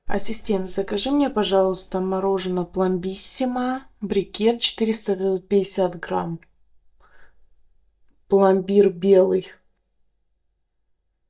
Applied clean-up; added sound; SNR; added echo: neural mask model DeepFilterNet 3.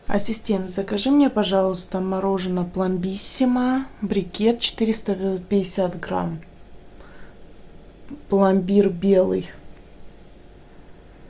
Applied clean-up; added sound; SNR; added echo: none; none; none; none.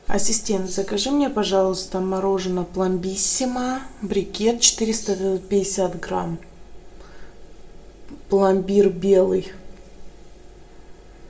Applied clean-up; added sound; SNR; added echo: none; Tambourine; 19 dB; reverberation time 0.5 s.